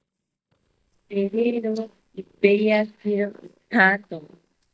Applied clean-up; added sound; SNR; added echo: neural mask model DeepFilterNet 3.